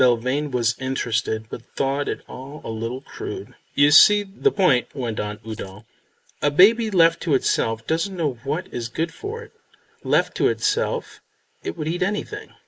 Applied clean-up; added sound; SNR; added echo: neural mask model Resemble Enhance denoiser.